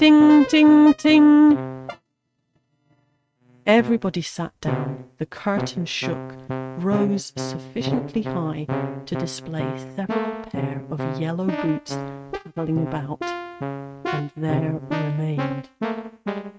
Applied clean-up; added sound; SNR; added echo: neural mask model RNNoise.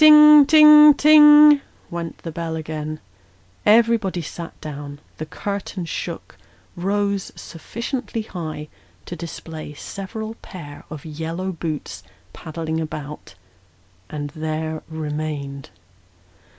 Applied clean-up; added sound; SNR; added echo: none; none; none; none.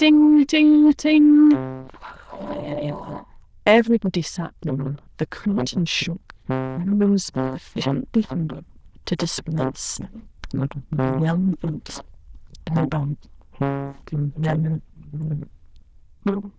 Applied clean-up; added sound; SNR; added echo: neural diffusion model UNIVERSE++.